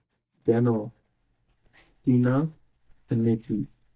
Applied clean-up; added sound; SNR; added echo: neural mask model DeepFilterNet 3.